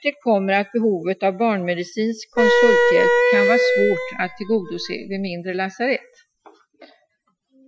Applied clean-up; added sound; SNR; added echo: classical method Wiener filter.